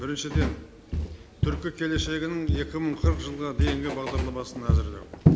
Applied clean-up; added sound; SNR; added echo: none; Walk, footsteps; -5 dB; none.